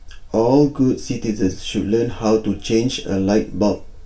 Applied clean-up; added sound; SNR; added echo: none; none; none; reverberation time 0.3 s.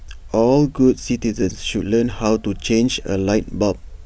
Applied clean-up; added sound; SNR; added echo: none; none; none; none.